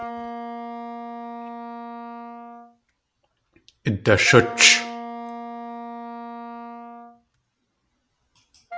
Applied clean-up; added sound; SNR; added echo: none; Wind instrument, woodwind instrument; 10 dB; none.